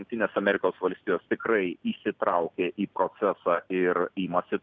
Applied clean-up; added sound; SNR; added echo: none; none; none; none.